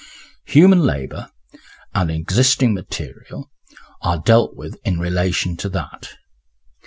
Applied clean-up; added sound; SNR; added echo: none; none; none; none.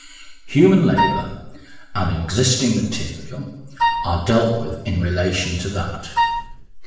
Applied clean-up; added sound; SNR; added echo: none; Wind instrument, woodwind instrument; 1 dB; reverberation time 0.9 s.